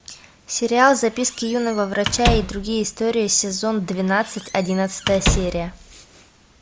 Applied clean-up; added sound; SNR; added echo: none; Squeak / Slam; 5 dB; none.